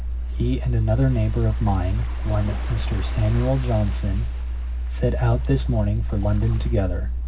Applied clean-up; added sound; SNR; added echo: none; Waves, surf; 14 dB; reverberation time 0.4 s.